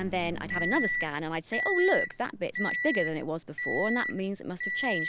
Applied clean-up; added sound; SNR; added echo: none; Microwave oven; 2 dB; none.